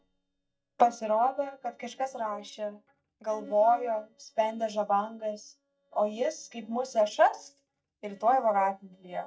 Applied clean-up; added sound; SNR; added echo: neural mask model DeepFilterNet 3.